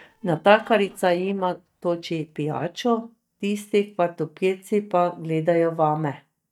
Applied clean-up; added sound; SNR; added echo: neural mask model DeepFilterNet 3.